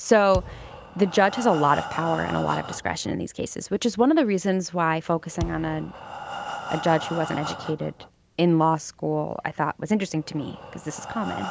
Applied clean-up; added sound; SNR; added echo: none; Thump, thud + Breathing; 12 dB; none.